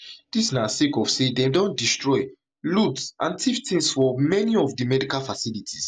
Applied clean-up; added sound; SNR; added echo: none; none; none; none.